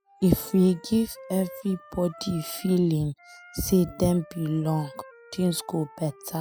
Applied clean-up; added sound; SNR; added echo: classical method spectral subtraction.